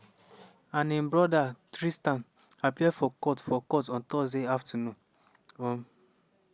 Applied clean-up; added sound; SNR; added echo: none; none; none; none.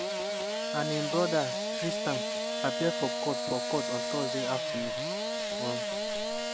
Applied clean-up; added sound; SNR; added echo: none; Engine starting / Sawing + Organ; -2 dB; none.